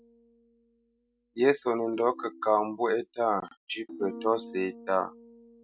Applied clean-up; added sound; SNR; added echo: none; Ringtone + Bass guitar; 18 dB; none.